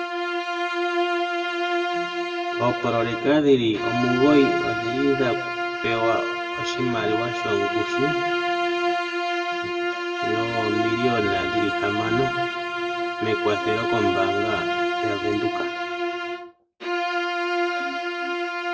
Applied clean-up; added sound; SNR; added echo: none; Bowed string instrument; -1 dB; reverberation time 1.3 s.